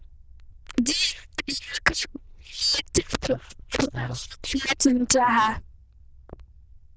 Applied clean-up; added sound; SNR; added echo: neural diffusion model UNIVERSE++.